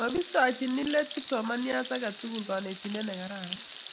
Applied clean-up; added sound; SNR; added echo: none; Frying (food); 1 dB; none.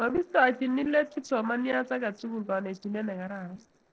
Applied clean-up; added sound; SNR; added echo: neural separator model SepFormer DNS4.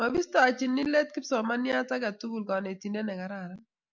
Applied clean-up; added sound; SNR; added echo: none; none; none; none.